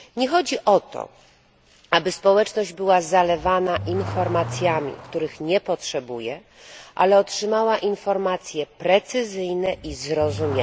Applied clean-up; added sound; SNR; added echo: none; Accelerating, revving, vroom / Car; 15 dB; none.